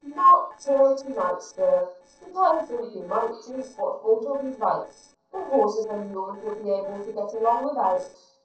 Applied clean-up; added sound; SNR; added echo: neural separator model SepFormer DNS4.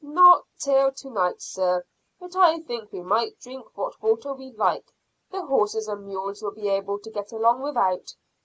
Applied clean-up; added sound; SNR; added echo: none; none; none; none.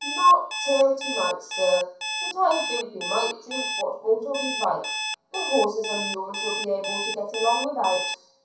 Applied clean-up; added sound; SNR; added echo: none; Alarm; 6 dB; reverberation time 0.7 s.